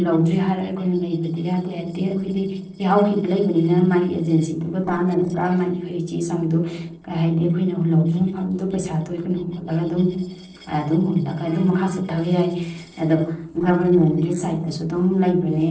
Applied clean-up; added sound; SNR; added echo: neural separator model SepFormer DNS4.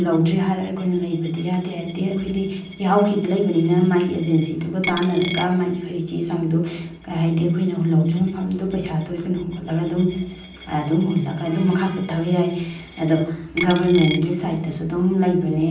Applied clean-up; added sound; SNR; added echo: none; Coin (dropping); 16 dB; reverberation time 0.6 s.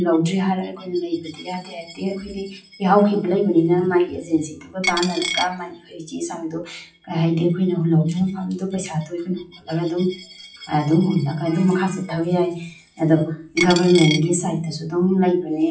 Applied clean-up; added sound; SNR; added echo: classical method WPE with log-MMSE.